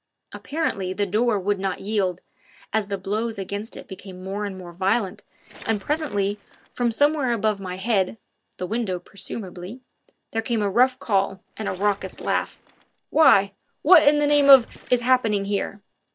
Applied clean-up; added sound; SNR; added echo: neural separator model SepFormer DNS4.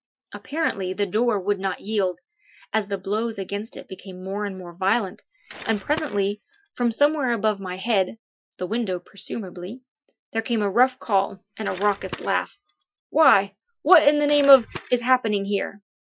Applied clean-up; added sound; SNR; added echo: classical method Wiener filter.